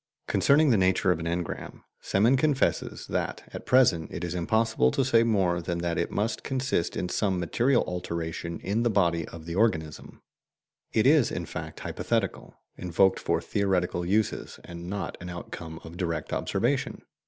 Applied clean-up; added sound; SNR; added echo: none; none; none; none.